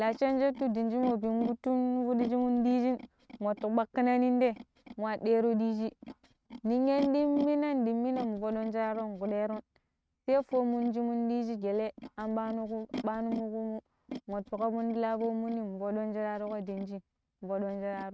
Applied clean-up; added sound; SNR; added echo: neural mask model RNNoise.